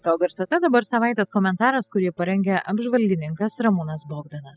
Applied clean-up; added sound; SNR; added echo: classical method spectral subtraction.